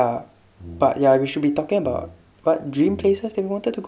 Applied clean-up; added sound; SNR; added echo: none; Brass instrument; 20 dB; none.